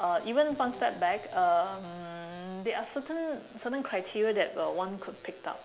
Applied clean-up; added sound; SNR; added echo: none; none; none; none.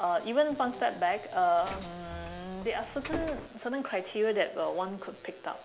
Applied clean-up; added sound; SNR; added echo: none; Bus; 11 dB; none.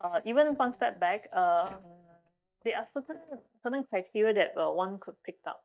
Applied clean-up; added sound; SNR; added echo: neural mask model DeepFilterNet 3.